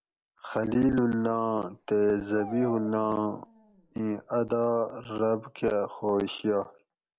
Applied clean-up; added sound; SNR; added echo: none; Dog; 18 dB; none.